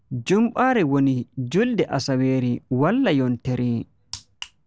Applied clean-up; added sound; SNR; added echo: none; none; none; none.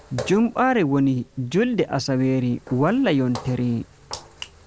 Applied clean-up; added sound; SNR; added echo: none; Walk, footsteps; 19 dB; none.